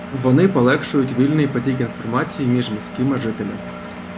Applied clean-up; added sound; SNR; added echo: none; Engine; 13 dB; none.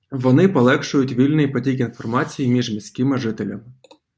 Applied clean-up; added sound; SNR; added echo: none; none; none; none.